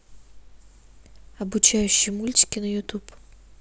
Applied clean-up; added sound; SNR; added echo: none; none; none; none.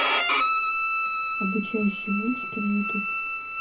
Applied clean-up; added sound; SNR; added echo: none; Bowed string instrument; -4 dB; reverberation time 0.3 s.